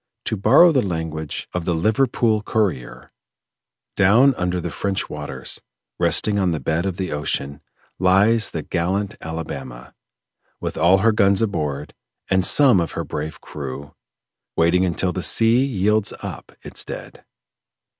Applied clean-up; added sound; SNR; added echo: none; none; none; none.